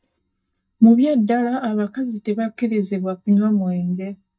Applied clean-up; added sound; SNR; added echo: neural mask model DeepFilterNet 3.